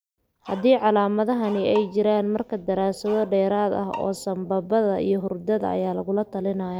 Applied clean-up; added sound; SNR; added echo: none; Bowed string instrument + Dog; 19 dB; none.